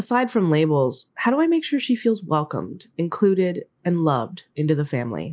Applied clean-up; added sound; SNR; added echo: none; none; none; none.